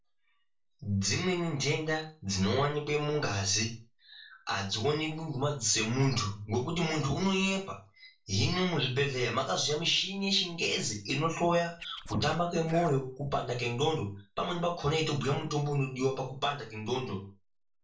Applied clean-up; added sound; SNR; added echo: neural separator model SepFormer DNS4.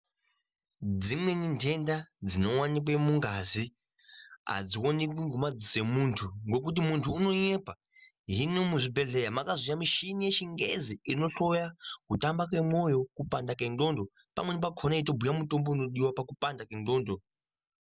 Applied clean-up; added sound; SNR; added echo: none; none; none; none.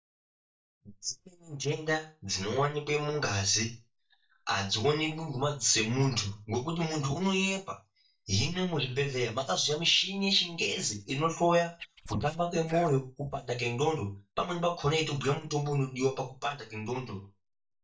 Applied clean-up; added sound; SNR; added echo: neural mask model DeepFilterNet 3.